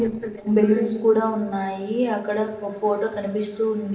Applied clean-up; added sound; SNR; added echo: neural separator model SepFormer DNS4.